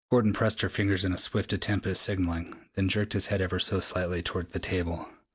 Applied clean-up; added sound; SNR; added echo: none; none; none; none.